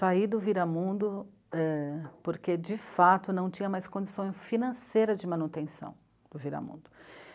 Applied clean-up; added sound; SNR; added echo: none; none; none; none.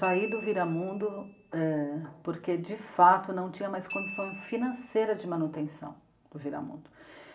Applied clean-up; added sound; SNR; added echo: none; Glockenspiel; 15 dB; reverberation time 0.5 s.